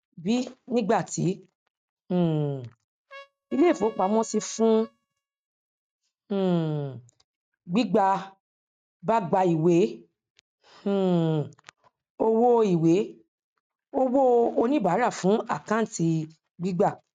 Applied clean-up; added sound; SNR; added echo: neural mask model RNNoise.